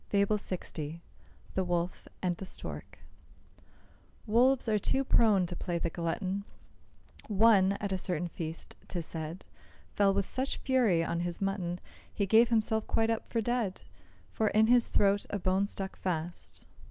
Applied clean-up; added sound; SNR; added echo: none; none; none; none.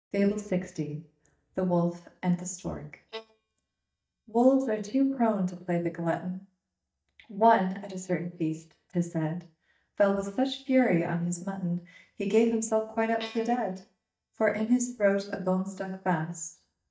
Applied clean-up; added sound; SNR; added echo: neural mask model DeepFilterNet 3.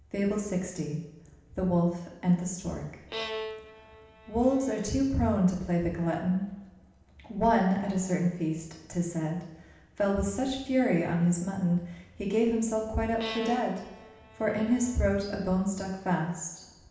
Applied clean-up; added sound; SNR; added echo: none; Bowed string instrument; 12 dB; reverberation time 0.9 s.